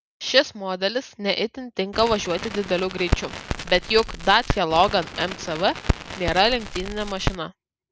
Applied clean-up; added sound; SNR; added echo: none; Crackle; 6 dB; none.